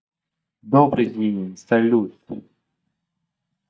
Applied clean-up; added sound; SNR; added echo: neural mask model DeepFilterNet 3.